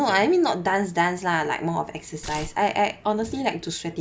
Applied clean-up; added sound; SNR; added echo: none; Tearing; 13 dB; none.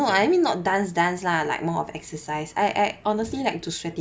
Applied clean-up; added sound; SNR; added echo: none; none; none; none.